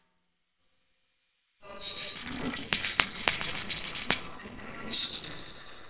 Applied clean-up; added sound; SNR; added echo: neural separator model SepFormer WHAMR!.